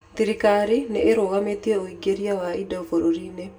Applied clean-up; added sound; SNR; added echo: none; none; none; none.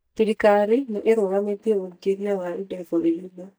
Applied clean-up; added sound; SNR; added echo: neural mask model DeepFilterNet 3.